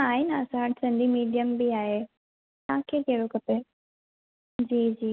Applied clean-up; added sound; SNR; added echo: none; none; none; none.